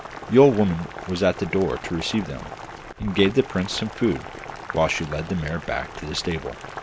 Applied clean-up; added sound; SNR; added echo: none; Boiling; 13 dB; none.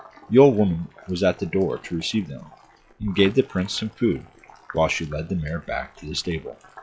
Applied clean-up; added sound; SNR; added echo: classical method log-MMSE.